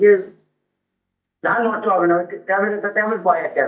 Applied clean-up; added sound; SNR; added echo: neural mask model DeepFilterNet 3.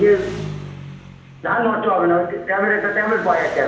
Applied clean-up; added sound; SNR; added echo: none; Engine; 16 dB; reverberation time 0.8 s.